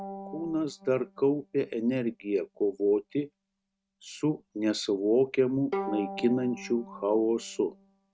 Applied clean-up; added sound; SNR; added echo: neural mask model RNNoise.